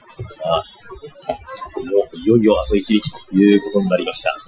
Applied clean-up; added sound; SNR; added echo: classical method Wiener filter.